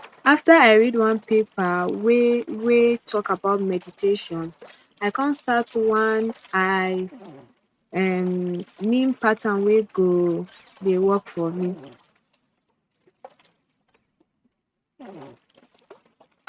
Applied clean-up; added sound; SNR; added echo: neural mask model RNNoise.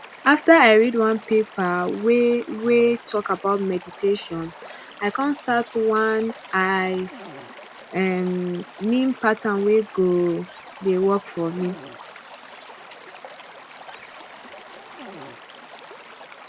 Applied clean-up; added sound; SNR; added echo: none; Cupboard open or close + Stream / Liquid; 19 dB; none.